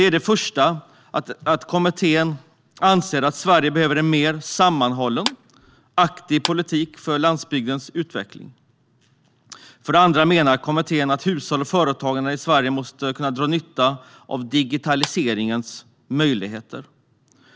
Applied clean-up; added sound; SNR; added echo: none; Clapping; 12 dB; none.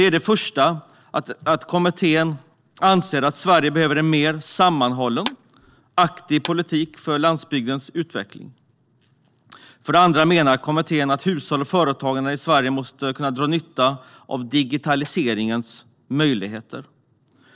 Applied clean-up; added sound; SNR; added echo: neural separator model SepFormer DNS4.